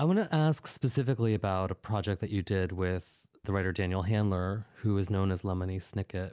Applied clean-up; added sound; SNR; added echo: none; none; none; none.